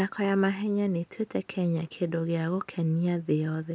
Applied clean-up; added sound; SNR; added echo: none; none; none; none.